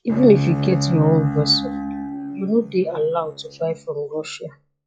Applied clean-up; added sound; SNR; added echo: classical method log-MMSE.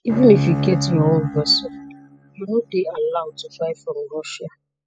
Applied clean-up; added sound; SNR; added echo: classical method spectral subtraction.